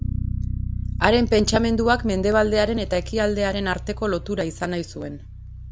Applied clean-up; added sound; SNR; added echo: none; Bass guitar; 7 dB; none.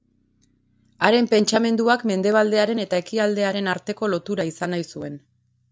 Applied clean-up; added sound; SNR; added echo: neural mask model DeepFilterNet 3.